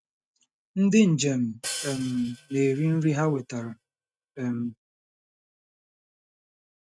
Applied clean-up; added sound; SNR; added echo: neural mask model RNNoise.